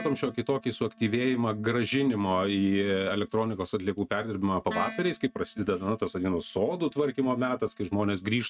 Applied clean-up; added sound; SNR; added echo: neural mask model RNNoise.